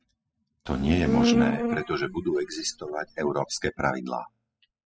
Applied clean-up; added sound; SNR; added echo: classical method spectral subtraction.